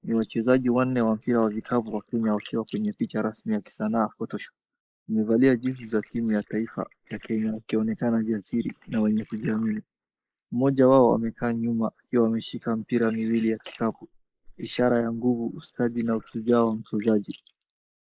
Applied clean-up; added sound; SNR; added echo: neural mask model Resemble Enhance denoiser.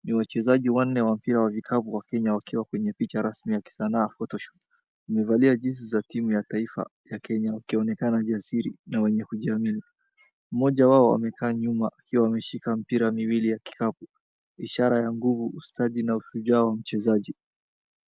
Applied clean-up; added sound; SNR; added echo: none; none; none; none.